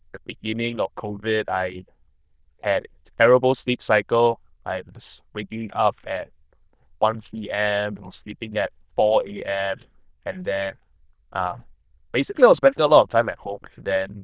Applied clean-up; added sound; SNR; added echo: neural diffusion model UNIVERSE++.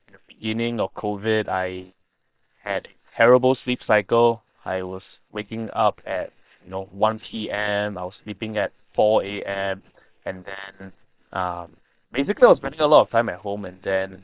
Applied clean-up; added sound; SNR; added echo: neural separator model SepFormer WHAM!.